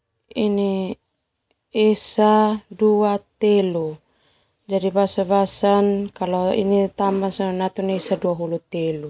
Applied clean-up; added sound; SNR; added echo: none; none; none; none.